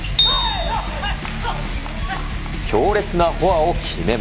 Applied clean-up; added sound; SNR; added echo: none; Bicycle bell; 3 dB; none.